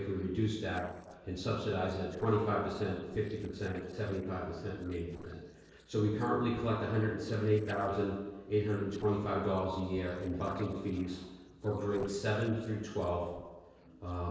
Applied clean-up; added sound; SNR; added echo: neural separator model SepFormer DNS4.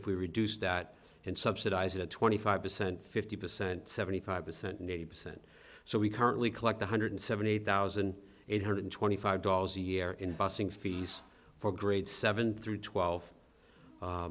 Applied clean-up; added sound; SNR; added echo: none; none; none; none.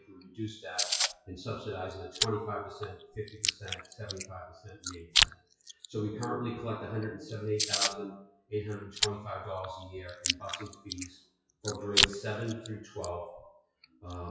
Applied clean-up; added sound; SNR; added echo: classical method WPE with log-MMSE.